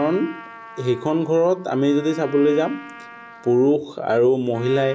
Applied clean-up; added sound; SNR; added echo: none; Trumpet; 19 dB; none.